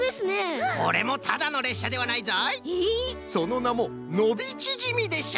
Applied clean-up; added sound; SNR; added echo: none; none; none; none.